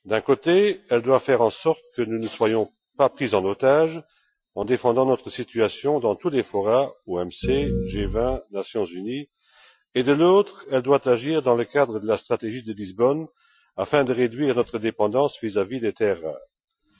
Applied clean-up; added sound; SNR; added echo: classical method Wiener filter.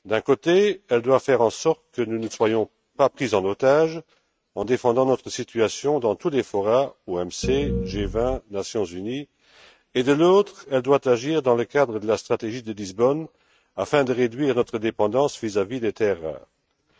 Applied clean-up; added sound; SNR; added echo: neural mask model RNNoise.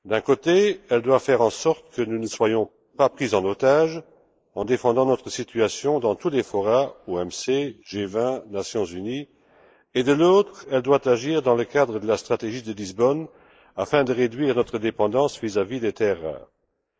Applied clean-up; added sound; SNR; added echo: neural mask model Resemble Enhance denoiser.